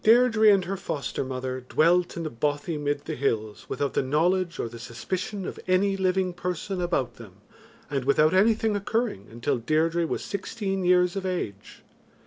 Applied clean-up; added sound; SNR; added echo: none; none; none; none.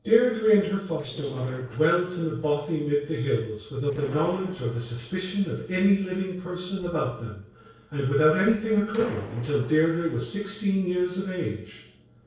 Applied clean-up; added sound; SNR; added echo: neural separator model SepFormer DNS4.